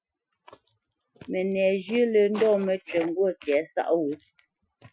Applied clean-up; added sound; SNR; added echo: classical method Wiener filter.